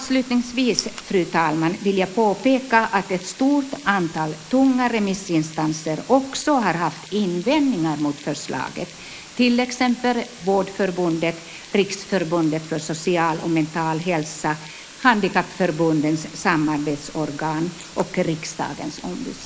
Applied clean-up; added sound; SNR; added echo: neural mask model Resemble Enhance denoiser.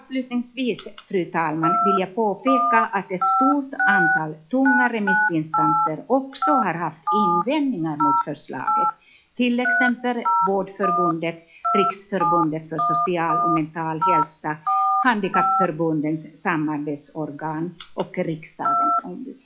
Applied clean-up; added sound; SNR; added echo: classical method log-MMSE.